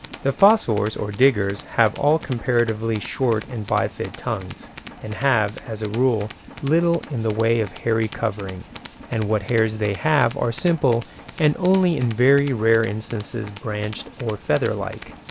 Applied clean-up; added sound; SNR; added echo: none; Tools; 15 dB; none.